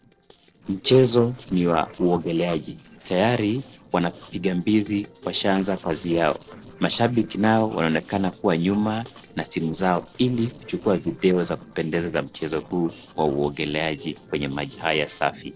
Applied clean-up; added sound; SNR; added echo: neural separator model SepFormer DNS4.